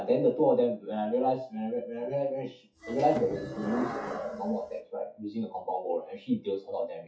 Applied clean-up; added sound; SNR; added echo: classical method WPE with log-MMSE.